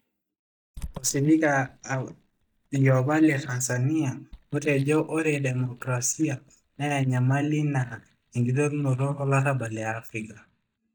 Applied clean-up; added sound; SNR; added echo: neural mask model DeepFilterNet 3.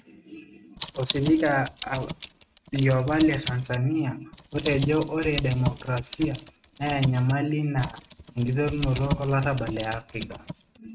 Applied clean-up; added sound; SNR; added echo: neural mask model RNNoise.